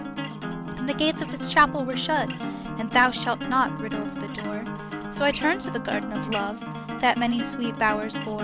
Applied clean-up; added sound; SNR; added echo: none; Acoustic guitar; 6 dB; none.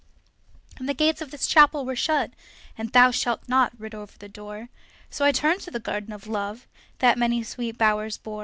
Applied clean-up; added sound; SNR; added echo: none; none; none; none.